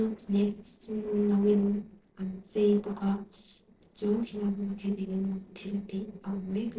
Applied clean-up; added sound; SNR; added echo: neural separator model SepFormer DNS4.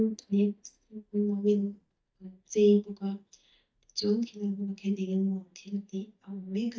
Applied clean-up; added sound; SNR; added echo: neural mask model DeepFilterNet 3.